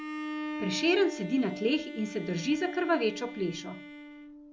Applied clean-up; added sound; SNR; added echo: none; Bowed string instrument; 9 dB; none.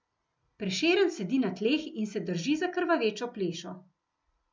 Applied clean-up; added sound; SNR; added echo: none; none; none; none.